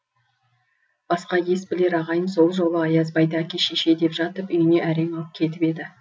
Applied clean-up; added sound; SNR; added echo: none; none; none; none.